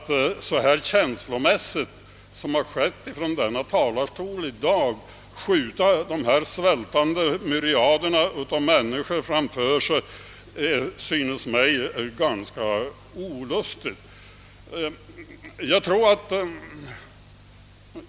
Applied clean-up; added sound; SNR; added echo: none; none; none; none.